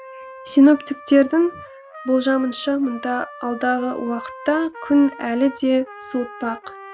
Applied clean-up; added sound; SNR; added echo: none; Trumpet; 18 dB; none.